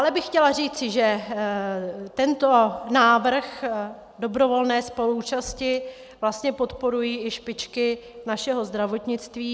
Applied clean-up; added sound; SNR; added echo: none; none; none; none.